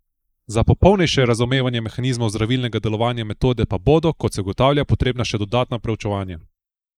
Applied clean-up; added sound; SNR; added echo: neural mask model Resemble Enhance denoiser.